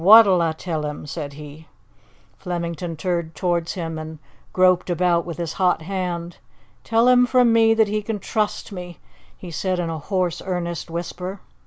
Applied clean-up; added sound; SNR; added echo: none; none; none; none.